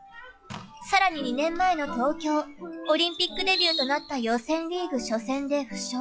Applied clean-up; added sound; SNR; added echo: classical method log-MMSE.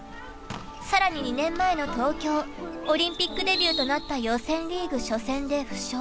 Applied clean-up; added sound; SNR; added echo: none; Wind; 14 dB; none.